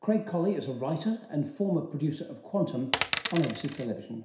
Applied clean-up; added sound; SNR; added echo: none; Coin (dropping); 0 dB; reverberation time 0.7 s.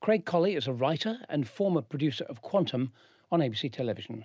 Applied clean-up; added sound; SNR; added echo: none; none; none; none.